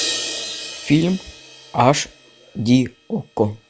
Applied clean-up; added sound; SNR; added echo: none; Crash cymbal; 10 dB; none.